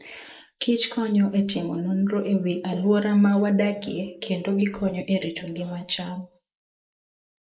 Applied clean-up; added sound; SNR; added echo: neural mask model Resemble Enhance denoiser.